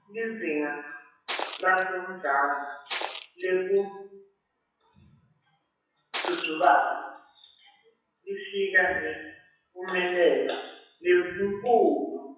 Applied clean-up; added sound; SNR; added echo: classical method WPE with log-MMSE.